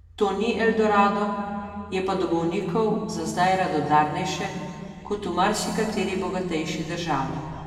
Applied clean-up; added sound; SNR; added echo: none; none; none; reverberation time 2.0 s.